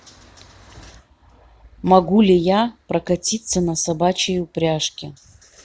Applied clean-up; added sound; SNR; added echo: none; none; none; none.